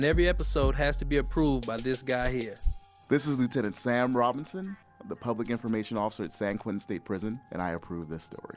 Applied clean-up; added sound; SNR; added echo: none; Rattle; 13 dB; none.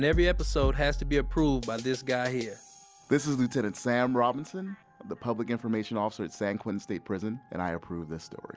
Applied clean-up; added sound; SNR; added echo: none; none; none; none.